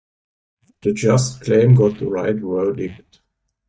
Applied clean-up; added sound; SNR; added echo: neural mask model DeepFilterNet 3.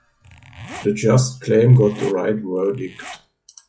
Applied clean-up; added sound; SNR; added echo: classical method log-MMSE.